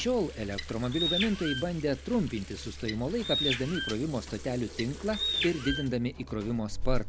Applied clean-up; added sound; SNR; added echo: none; Bird + Sink (filling or washing) / Water tap, faucet; 4 dB; none.